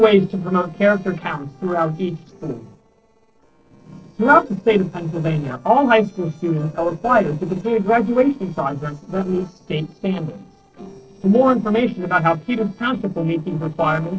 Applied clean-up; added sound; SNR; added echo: neural separator model SepFormer DNS4.